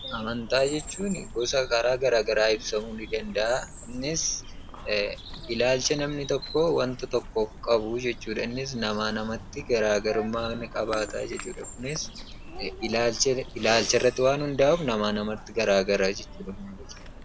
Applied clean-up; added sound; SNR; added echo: none; Bird vocalization, bird call, bird song; 13 dB; none.